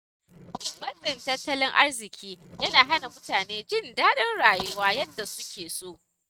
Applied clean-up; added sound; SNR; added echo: neural mask model RNNoise.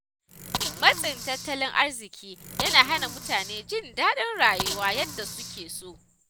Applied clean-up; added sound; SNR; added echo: none; Bicycle; 9 dB; none.